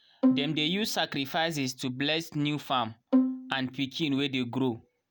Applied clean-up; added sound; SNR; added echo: none; Bowed string instrument; 0 dB; none.